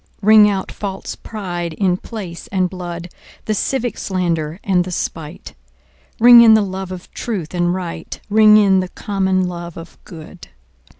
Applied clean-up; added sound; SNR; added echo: none; none; none; none.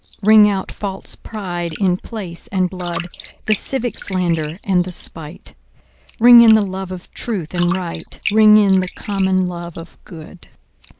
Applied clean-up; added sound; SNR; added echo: neural mask model Resemble Enhance denoiser.